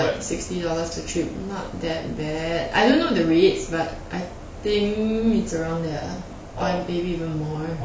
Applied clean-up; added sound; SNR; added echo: none; none; none; none.